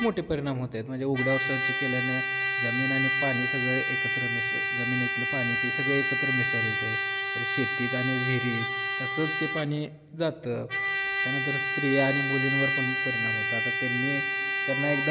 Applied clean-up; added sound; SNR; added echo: none; Trumpet; -3 dB; none.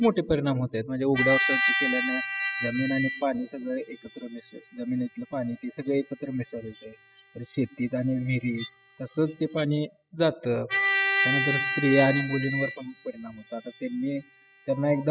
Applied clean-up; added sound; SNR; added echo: classical method spectral subtraction.